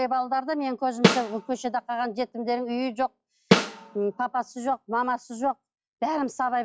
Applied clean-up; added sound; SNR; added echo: classical method log-MMSE.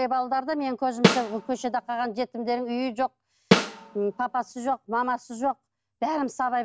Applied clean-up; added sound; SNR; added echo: none; Snare drum; -3 dB; none.